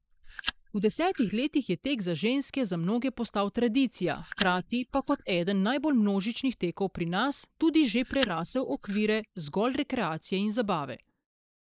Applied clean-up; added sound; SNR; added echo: neural mask model Resemble Enhance denoiser.